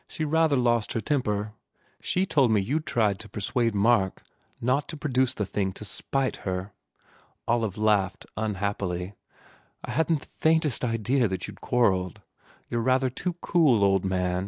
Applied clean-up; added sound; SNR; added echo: none; none; none; none.